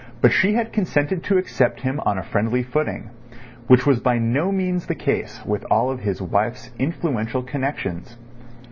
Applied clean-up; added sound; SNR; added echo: none; none; none; none.